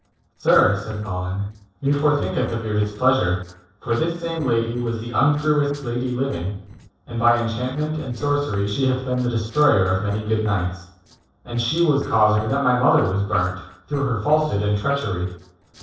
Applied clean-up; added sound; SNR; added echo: neural separator model SepFormer DNS4.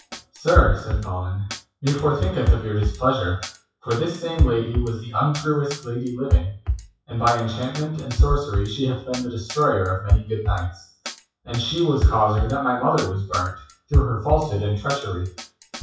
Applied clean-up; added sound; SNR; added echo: classical method WPE with log-MMSE.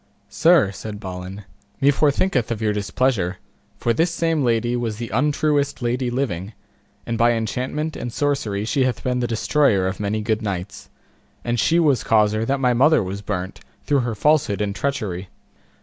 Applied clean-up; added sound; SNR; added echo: none; none; none; none.